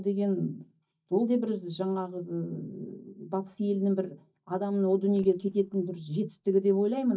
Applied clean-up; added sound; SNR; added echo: neural mask model DeepFilterNet 3.